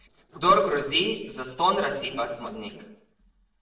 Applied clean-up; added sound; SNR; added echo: neural separator model SepFormer DNS4.